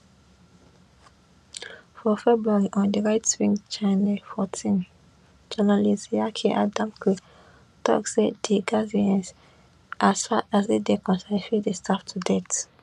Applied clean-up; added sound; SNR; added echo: none; none; none; none.